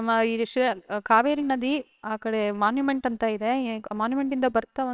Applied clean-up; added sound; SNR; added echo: neural separator model SepFormer WHAMR!.